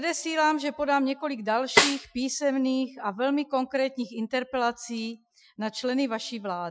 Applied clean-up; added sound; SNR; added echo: classical method Wiener filter.